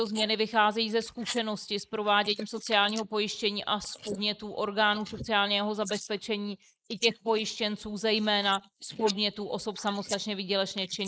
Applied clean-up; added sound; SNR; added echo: neural mask model Resemble Enhance denoiser.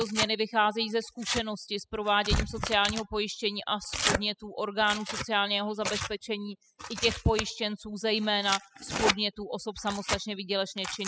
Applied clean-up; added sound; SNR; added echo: classical method spectral subtraction.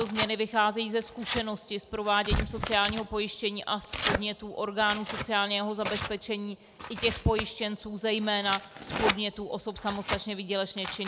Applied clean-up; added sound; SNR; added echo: none; Tearing; 6 dB; none.